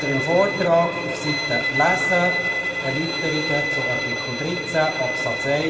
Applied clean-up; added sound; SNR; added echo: none; Bowed string instrument; 2 dB; reverberation time 1.9 s.